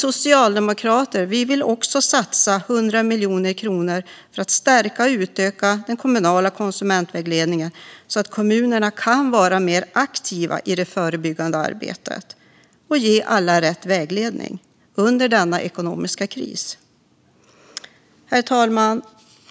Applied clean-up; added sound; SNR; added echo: none; none; none; none.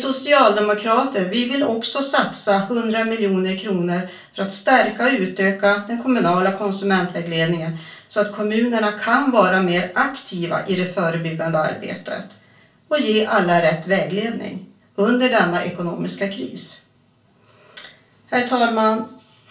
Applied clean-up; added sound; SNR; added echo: none; none; none; reverberation time 0.3 s.